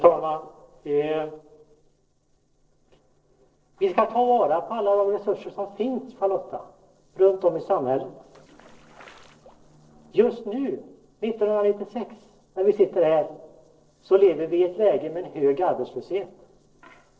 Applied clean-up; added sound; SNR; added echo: neural separator model SepFormer DNS4.